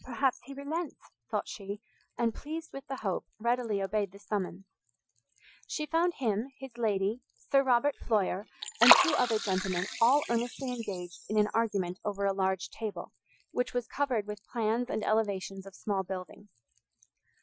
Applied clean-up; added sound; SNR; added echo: classical method Wiener filter.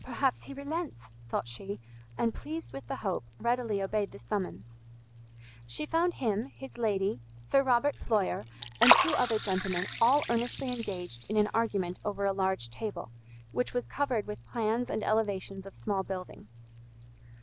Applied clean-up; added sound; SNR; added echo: none; Liquid; 7 dB; none.